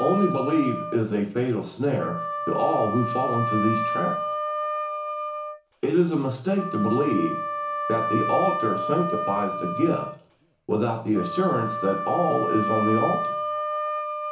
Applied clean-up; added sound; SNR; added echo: none; Wind instrument, woodwind instrument; 3 dB; reverberation time 0.7 s.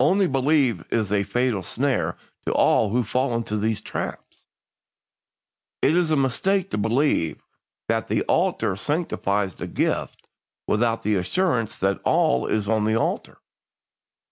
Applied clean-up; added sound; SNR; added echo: none; none; none; none.